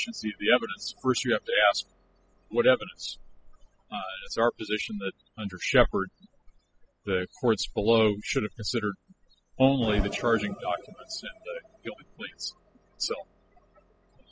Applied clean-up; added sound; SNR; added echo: classical method spectral subtraction.